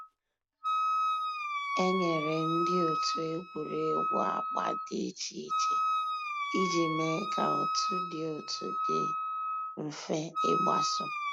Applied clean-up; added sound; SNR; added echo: none; Wind instrument, woodwind instrument; -2 dB; none.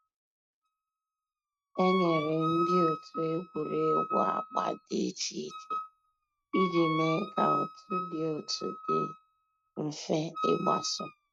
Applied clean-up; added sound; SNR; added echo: neural mask model RNNoise.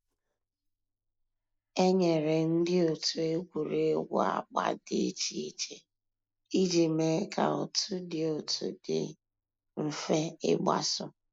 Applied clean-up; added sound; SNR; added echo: neural mask model Resemble Enhance denoiser.